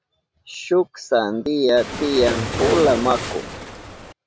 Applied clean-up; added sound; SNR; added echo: none; Waves, surf; 6 dB; none.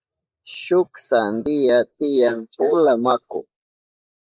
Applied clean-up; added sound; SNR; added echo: neural mask model Resemble Enhance denoiser.